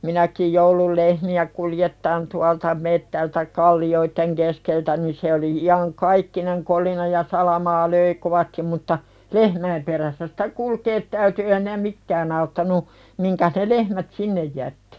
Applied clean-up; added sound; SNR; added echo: none; none; none; none.